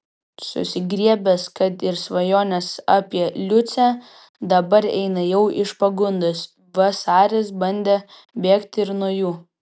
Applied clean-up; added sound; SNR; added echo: none; none; none; none.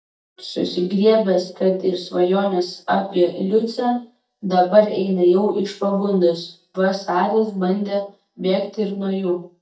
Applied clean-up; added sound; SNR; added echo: neural mask model DeepFilterNet 3.